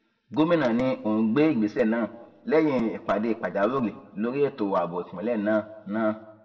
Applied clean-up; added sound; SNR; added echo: none; none; none; reverberation time 0.9 s.